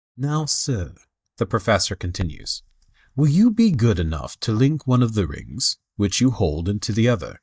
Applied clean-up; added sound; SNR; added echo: neural mask model DeepFilterNet 3.